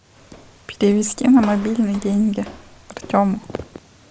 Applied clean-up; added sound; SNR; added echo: none; Walk, footsteps; 20 dB; none.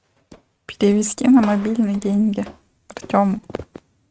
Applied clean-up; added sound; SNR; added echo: neural mask model RNNoise.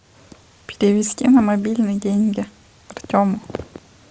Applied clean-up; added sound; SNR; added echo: none; none; none; none.